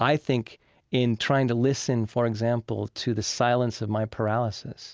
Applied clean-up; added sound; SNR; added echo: none; none; none; none.